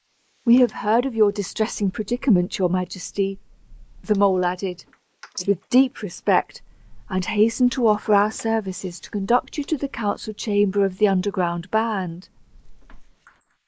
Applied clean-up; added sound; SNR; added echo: neural mask model Resemble Enhance denoiser.